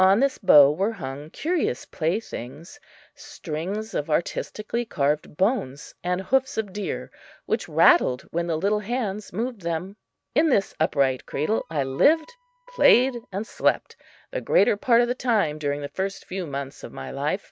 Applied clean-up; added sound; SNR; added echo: neural mask model RNNoise.